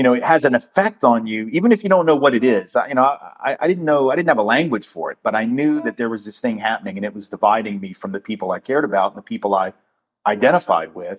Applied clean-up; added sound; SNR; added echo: neural mask model DeepFilterNet 3.